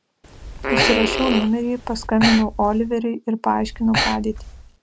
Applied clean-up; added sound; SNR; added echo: none; Breathing + Fart; 4 dB; none.